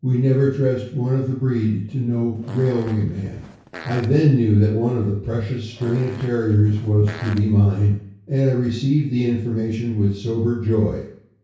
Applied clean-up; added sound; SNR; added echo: none; Fart; 19 dB; reverberation time 0.6 s.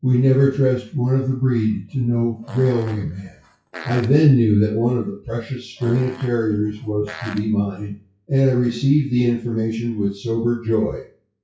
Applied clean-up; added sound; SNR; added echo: classical method WPE with log-MMSE.